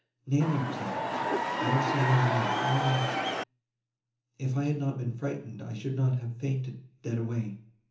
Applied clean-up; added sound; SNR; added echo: none; Crowd / Cheering; -1 dB; reverberation time 0.7 s.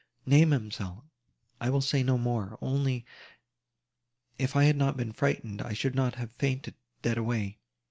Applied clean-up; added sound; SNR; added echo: none; none; none; none.